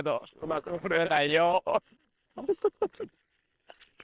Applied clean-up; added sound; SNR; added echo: neural separator model SepFormer WHAM!.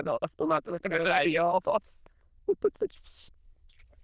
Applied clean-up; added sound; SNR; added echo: neural diffusion model UNIVERSE++.